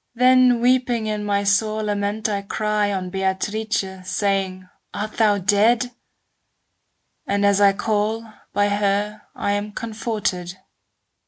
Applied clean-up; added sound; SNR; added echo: none; none; none; none.